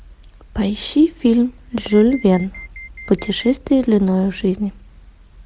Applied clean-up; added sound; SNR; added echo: none; Alarm; 19 dB; none.